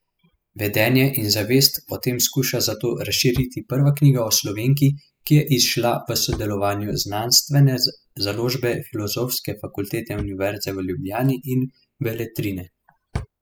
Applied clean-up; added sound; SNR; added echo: classical method spectral subtraction.